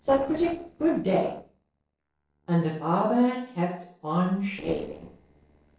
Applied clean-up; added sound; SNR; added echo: neural separator model SepFormer DNS4.